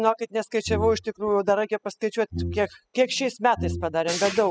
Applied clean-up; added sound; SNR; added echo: classical method spectral subtraction.